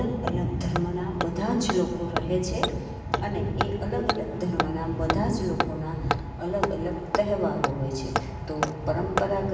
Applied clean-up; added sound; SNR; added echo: none; Hammer; 6 dB; reverberation time 1.1 s.